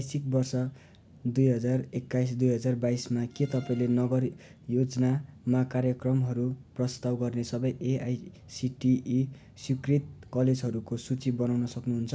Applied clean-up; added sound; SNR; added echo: none; none; none; none.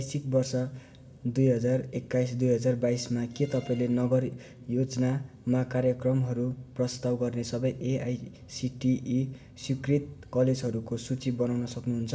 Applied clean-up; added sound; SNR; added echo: none; none; none; reverberation time 1.1 s.